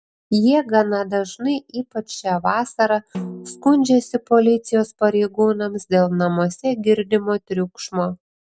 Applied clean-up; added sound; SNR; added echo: none; Snare drum; 16 dB; none.